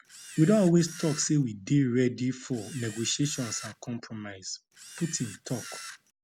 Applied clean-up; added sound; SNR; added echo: none; Camera; 16 dB; none.